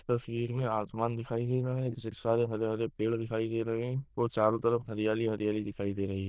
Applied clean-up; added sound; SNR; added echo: neural diffusion model UNIVERSE++.